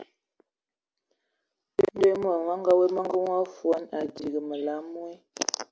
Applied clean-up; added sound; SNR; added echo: none; none; none; none.